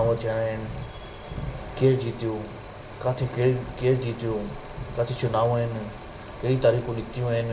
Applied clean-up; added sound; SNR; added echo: none; Stream; 17 dB; reverberation time 0.7 s.